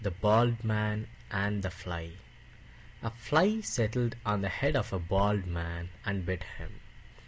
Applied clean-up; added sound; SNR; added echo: none; none; none; none.